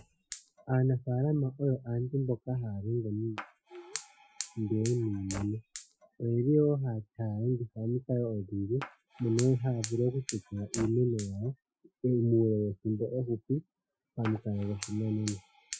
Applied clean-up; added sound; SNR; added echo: classical method Wiener filter.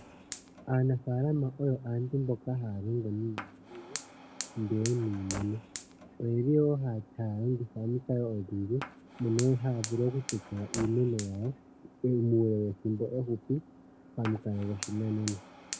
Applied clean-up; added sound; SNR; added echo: none; Fire; 14 dB; none.